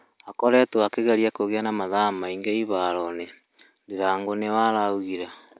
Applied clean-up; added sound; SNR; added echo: none; none; none; none.